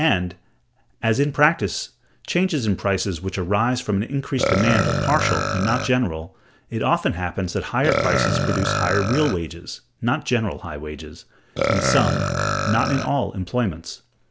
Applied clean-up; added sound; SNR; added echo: none; Burping, eructation; 2 dB; none.